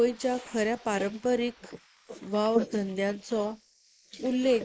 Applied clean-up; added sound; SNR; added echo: neural mask model Resemble Enhance denoiser.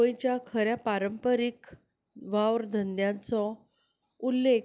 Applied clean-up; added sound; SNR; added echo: none; none; none; none.